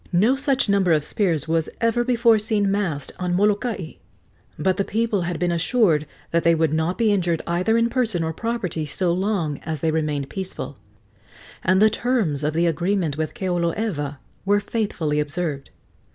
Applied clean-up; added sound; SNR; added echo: none; none; none; none.